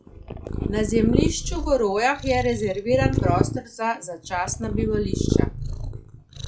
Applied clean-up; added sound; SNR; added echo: classical method log-MMSE.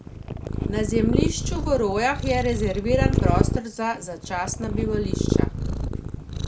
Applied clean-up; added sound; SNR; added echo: none; Purr; -2 dB; none.